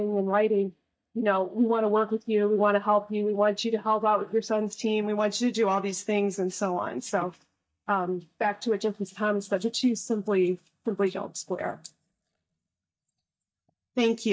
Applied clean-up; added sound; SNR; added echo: neural mask model DeepFilterNet 3.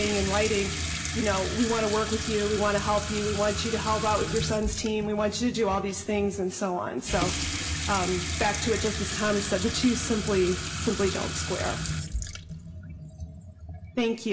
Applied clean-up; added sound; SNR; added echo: none; Sink (filling or washing) / Water tap, faucet; 4 dB; reverberation time 0.7 s.